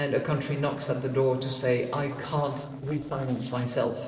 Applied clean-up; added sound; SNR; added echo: neural separator model SepFormer DNS4.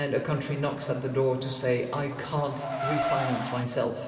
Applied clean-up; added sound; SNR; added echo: none; Car; 7 dB; reverberation time 2.5 s.